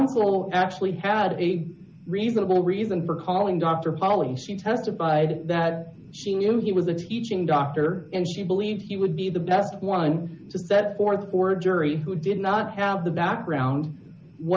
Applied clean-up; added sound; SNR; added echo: none; none; none; none.